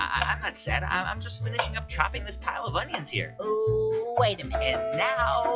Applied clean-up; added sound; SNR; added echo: classical method log-MMSE.